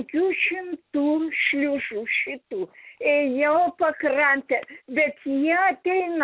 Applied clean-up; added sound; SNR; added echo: none; none; none; none.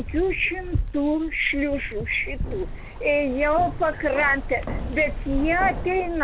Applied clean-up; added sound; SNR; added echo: none; Keys jangling; 6 dB; none.